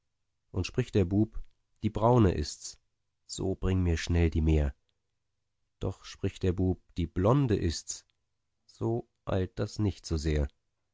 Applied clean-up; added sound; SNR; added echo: none; none; none; none.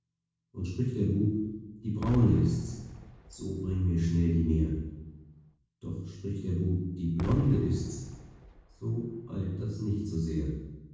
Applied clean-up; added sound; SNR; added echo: none; Explosion; 14 dB; reverberation time 1.2 s.